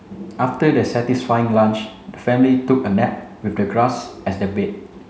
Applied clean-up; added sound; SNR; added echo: none; none; none; none.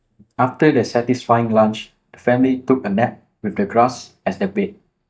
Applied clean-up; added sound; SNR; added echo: neural mask model DeepFilterNet 3.